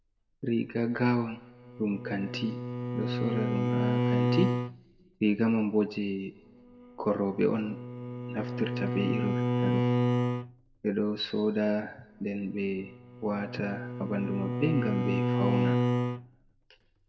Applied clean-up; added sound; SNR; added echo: none; Bowed string instrument; 0 dB; reverberation time 1.0 s.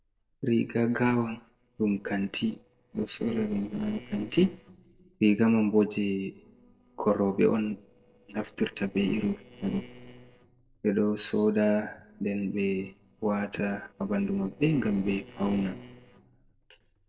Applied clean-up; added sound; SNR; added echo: neural separator model SepFormer DNS4.